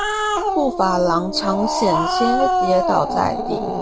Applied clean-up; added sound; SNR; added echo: none; Growling; 0 dB; none.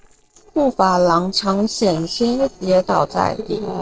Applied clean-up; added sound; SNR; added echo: neural separator model SepFormer DNS4.